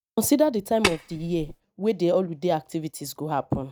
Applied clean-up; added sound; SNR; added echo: neural mask model RNNoise.